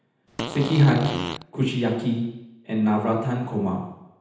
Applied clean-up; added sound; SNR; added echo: none; Fart; 8 dB; reverberation time 0.9 s.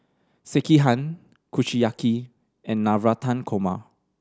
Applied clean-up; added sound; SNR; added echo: none; none; none; none.